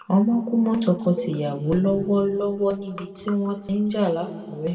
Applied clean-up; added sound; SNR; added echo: none; Cowbell; 17 dB; reverberation time 1.7 s.